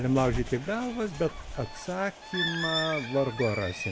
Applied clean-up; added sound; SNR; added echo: none; Bird; 7 dB; none.